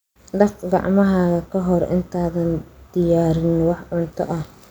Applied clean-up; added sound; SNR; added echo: none; none; none; none.